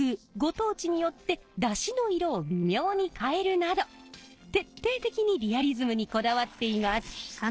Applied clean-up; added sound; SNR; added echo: neural separator model SepFormer DNS4.